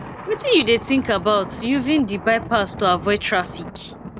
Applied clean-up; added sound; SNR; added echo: none; Thunder; 13 dB; none.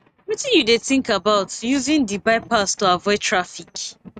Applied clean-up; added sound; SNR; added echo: neural mask model RNNoise.